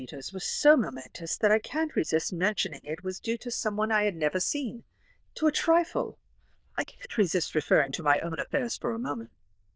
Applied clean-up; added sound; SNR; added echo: neural diffusion model UNIVERSE++.